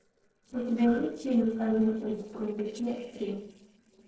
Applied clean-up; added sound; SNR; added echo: neural separator model SepFormer DNS4.